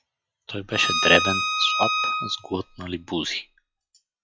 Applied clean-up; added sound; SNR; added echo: classical method log-MMSE.